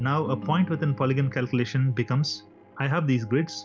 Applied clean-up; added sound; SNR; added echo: none; Ringtone + Bowed string instrument; 16 dB; none.